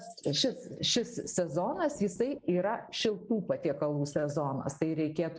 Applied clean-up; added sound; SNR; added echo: neural mask model Resemble Enhance denoiser.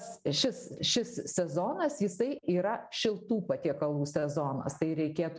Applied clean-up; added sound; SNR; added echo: none; none; none; none.